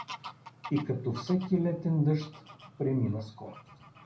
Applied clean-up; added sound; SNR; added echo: none; Bird vocalization, bird call, bird song / Fowl; 17 dB; reverberation time 0.5 s.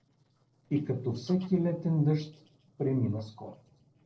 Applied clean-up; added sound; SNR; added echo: neural separator model SepFormer DNS4.